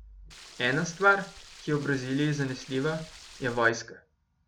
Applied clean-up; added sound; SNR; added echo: none; Stream; 19 dB; none.